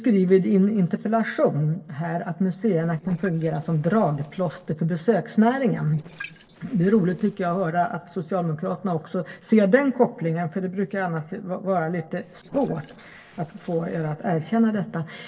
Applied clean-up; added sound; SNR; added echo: neural separator model SepFormer DNS4.